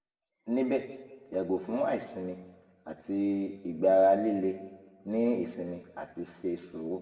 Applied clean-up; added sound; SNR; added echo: none; none; none; reverberation time 1.1 s.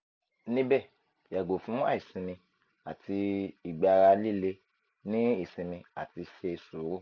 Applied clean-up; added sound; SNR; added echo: none; none; none; none.